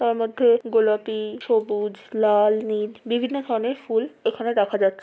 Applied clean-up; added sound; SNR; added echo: none; none; none; none.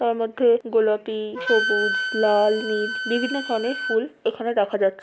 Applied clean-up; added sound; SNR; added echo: none; Wind instrument, woodwind instrument; 7 dB; none.